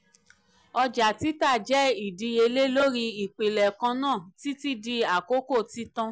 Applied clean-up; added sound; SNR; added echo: none; none; none; none.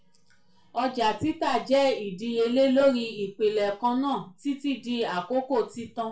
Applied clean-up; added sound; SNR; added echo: none; none; none; reverberation time 0.3 s.